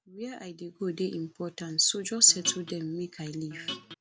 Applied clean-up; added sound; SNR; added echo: none; Guitar; 10 dB; none.